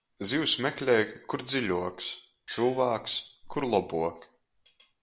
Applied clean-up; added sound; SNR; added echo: none; Gong; 15 dB; none.